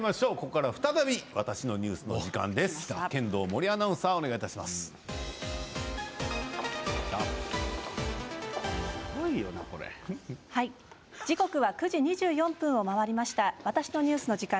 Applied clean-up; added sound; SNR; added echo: none; none; none; none.